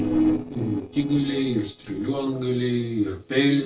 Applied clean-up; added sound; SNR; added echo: neural separator model SepFormer DNS4.